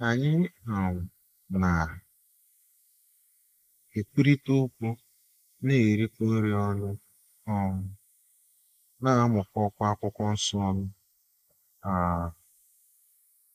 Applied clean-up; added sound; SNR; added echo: neural mask model Resemble Enhance denoiser.